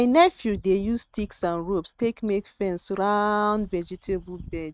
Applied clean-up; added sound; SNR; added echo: neural mask model RNNoise.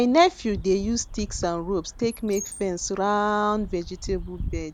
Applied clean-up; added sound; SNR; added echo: none; Bird; 12 dB; none.